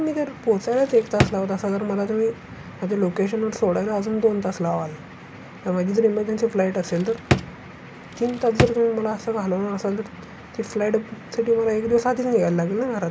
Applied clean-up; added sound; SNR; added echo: none; Drawer open or close; 4 dB; none.